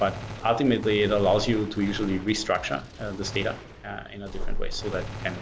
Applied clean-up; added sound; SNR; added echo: none; Gunshot, gunfire; 12 dB; none.